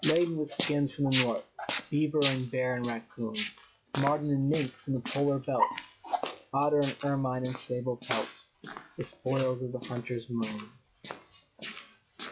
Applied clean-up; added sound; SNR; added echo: classical method log-MMSE.